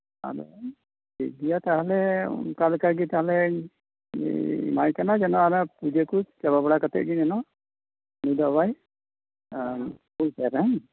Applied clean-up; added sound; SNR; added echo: none; none; none; none.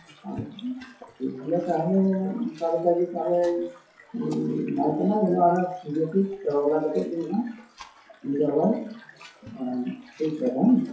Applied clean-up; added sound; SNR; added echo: classical method WPE with log-MMSE.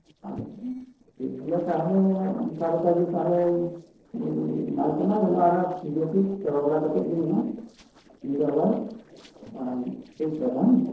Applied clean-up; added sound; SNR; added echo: neural separator model SepFormer DNS4.